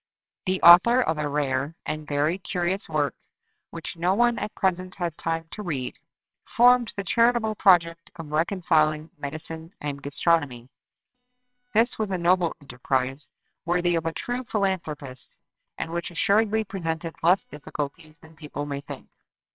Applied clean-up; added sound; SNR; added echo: neural separator model SepFormer WHAMR!.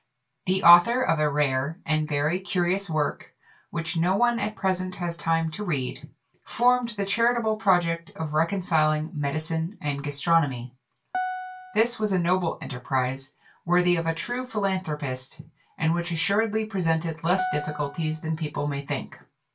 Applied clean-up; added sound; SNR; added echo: none; Piano; 9 dB; reverberation time 0.2 s.